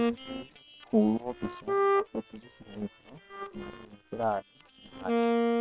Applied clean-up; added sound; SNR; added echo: neural separator model SepFormer WHAM!.